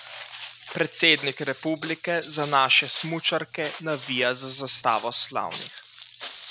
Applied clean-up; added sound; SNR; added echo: none; Walk, footsteps; 10 dB; none.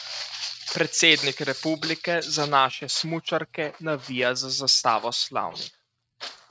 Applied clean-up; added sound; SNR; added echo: neural mask model RNNoise.